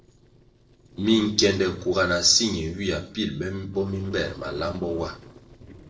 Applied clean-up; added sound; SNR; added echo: neural separator model SepFormer DNS4.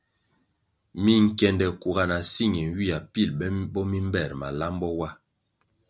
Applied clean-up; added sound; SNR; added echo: none; none; none; none.